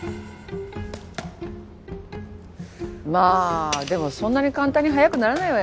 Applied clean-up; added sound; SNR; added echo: none; none; none; none.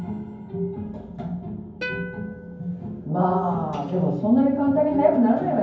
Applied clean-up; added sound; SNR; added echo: none; Plucked string instrument; 16 dB; reverberation time 0.9 s.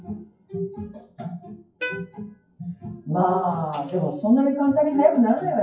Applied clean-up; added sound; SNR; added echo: classical method WPE with log-MMSE.